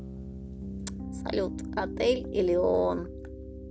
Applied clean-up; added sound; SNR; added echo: none; Piano; 7 dB; none.